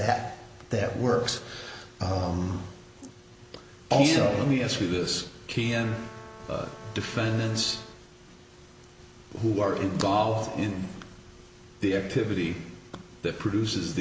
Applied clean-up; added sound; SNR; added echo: none; Brass instrument; 19 dB; none.